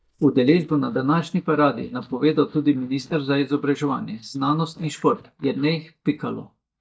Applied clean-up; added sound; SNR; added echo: neural mask model DeepFilterNet 3.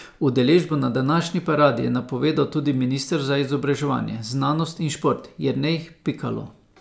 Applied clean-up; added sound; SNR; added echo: none; none; none; none.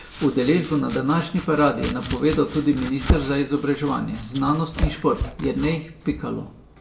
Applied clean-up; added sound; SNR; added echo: none; Domestic sounds, home sounds; 8 dB; reverberation time 0.7 s.